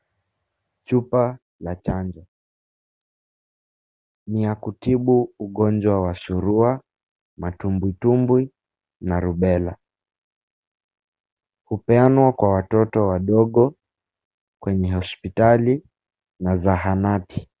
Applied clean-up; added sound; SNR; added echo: none; none; none; none.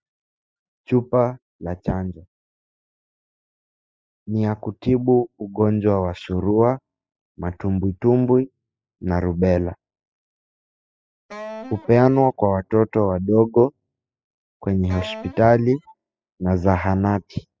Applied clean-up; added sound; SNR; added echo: classical method spectral subtraction.